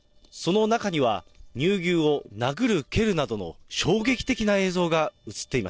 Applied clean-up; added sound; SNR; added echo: neural separator model SepFormer DNS4.